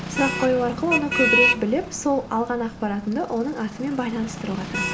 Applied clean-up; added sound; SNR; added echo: none; Motor vehicle (road); 2 dB; none.